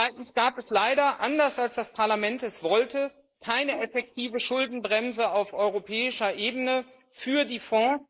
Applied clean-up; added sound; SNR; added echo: neural mask model Resemble Enhance denoiser.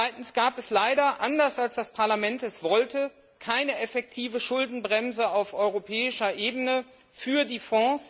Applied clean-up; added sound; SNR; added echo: none; none; none; none.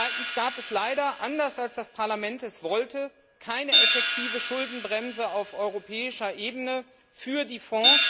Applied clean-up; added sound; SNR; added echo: none; Hi-hat; -2 dB; none.